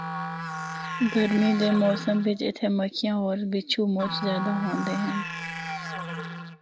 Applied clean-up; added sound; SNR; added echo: none; Musical instrument; 8 dB; none.